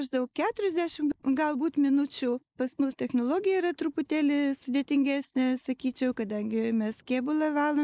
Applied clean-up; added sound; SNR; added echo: neural mask model Resemble Enhance denoiser.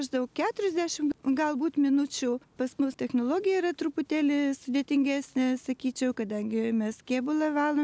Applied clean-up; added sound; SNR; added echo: none; none; none; none.